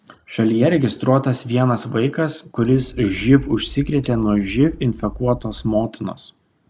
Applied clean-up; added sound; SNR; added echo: none; Scissors; 16 dB; none.